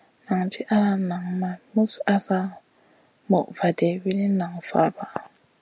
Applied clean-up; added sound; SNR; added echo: none; none; none; none.